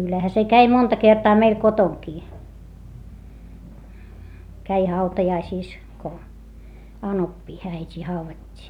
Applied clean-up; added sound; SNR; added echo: none; none; none; none.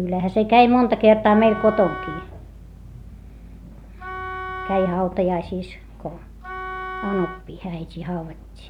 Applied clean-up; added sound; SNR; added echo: none; Wind instrument, woodwind instrument; 13 dB; none.